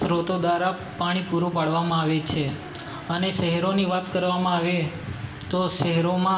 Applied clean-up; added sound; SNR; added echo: none; none; none; reverberation time 0.8 s.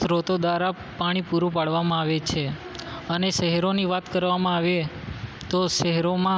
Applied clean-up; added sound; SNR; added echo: none; none; none; none.